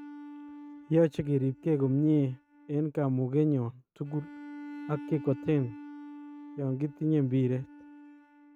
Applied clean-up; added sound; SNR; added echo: neural mask model RNNoise.